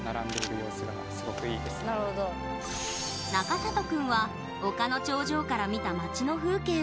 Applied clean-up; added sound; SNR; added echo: none; none; none; none.